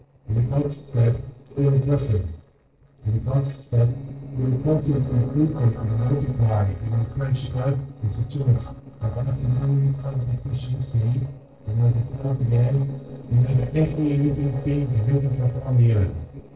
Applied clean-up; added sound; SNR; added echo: neural separator model SepFormer DNS4.